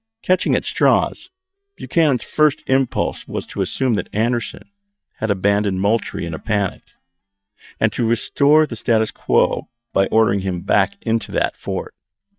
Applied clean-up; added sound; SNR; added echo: neural mask model DeepFilterNet 3.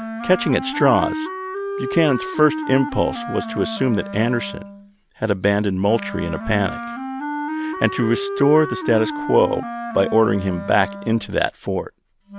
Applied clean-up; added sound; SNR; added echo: none; Wind instrument, woodwind instrument; 8 dB; none.